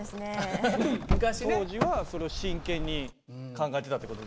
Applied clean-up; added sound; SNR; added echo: none; Car; 3 dB; none.